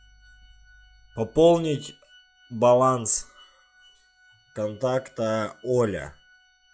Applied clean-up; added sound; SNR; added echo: classical method log-MMSE.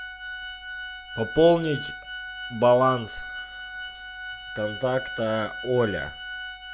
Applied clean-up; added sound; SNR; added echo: none; Organ; 10 dB; none.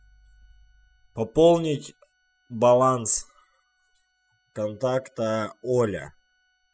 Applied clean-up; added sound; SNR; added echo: classical method spectral subtraction.